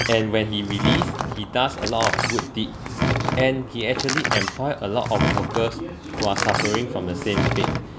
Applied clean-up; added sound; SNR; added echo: none; Door; 1 dB; none.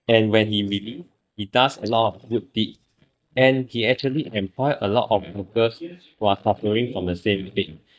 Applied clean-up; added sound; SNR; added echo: neural mask model DeepFilterNet 3.